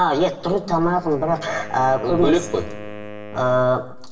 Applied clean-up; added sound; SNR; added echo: none; Wind instrument, woodwind instrument; 17 dB; reverberation time 0.8 s.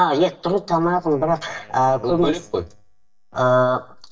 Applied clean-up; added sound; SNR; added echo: neural mask model DeepFilterNet 3.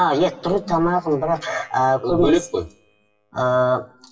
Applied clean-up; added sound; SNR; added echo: classical method WPE with log-MMSE.